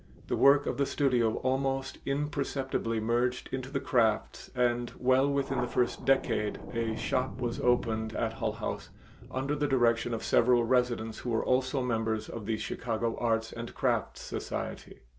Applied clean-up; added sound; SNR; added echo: none; Thunder; 16 dB; none.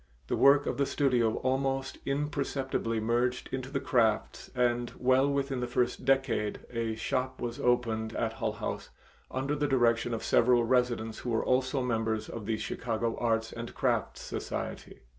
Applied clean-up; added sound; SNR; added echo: none; none; none; none.